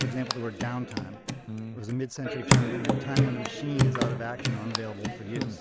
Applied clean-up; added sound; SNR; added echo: none; Hands / Wood; -5 dB; none.